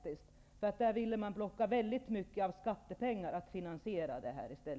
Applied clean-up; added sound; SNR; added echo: none; none; none; none.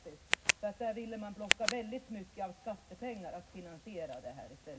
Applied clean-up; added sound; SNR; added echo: none; Tick; -2 dB; reverberation time 0.4 s.